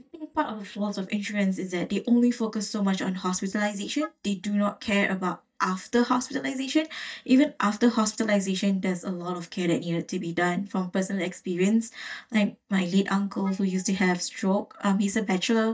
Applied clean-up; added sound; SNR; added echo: neural mask model DeepFilterNet 3.